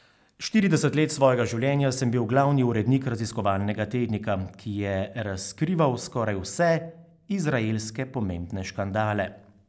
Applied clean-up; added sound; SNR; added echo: none; none; none; none.